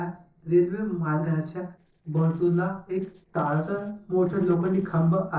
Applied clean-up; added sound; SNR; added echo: neural separator model SepFormer DNS4.